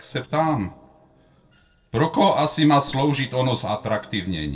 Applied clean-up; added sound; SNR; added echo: neural separator model SepFormer DNS4.